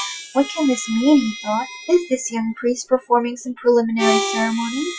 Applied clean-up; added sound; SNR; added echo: classical method Wiener filter.